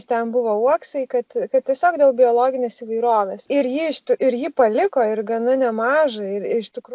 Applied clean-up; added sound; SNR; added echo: none; none; none; none.